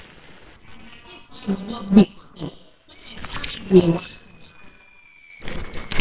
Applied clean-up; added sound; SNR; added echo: neural separator model SepFormer WHAMR!.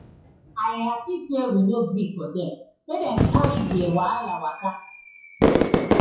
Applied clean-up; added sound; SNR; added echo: classical method WPE with log-MMSE.